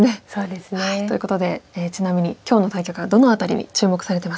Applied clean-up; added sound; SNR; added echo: none; none; none; none.